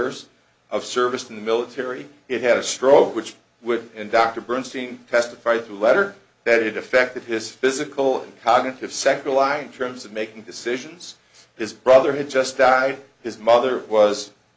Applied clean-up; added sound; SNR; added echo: none; none; none; none.